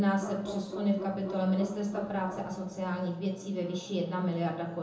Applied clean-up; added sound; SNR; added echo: none; Bark; 11 dB; reverberation time 1.0 s.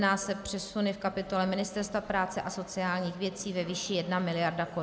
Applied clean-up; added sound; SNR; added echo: none; none; none; none.